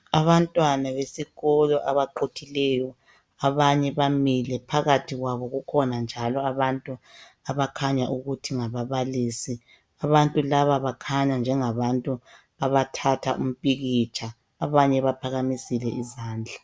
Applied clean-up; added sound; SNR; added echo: none; none; none; none.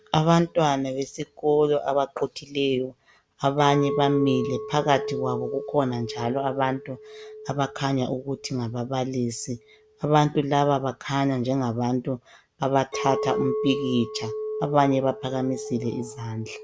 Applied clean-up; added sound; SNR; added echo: none; Chink, clink; 10 dB; none.